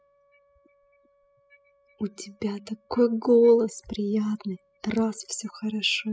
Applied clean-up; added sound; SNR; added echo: classical method spectral subtraction.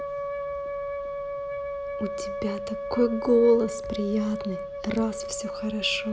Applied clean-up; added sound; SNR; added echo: none; Wind instrument, woodwind instrument; 5 dB; none.